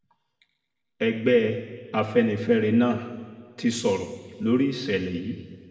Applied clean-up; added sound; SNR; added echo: none; none; none; reverberation time 1.3 s.